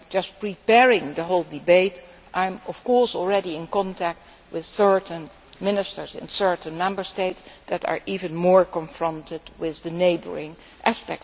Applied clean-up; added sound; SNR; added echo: none; none; none; none.